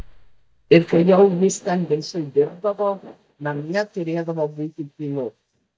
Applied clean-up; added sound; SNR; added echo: neural mask model DeepFilterNet 3.